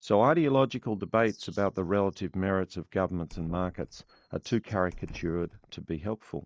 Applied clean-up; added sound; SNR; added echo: neural mask model DeepFilterNet 3.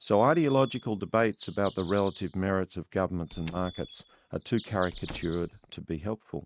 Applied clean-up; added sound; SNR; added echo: neural mask model RNNoise.